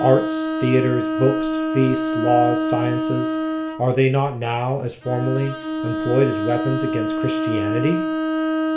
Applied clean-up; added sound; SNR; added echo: none; Bowed string instrument; 1 dB; reverberation time 0.4 s.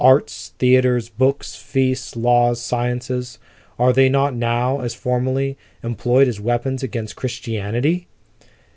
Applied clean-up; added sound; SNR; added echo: none; none; none; none.